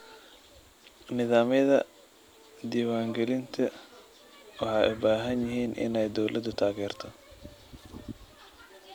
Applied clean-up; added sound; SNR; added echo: none; none; none; none.